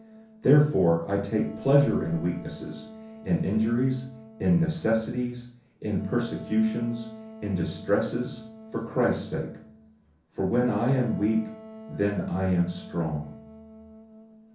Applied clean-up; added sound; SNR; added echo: none; Wind instrument, woodwind instrument; 17 dB; reverberation time 0.6 s.